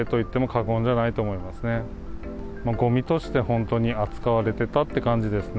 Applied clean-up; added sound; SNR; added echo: none; none; none; none.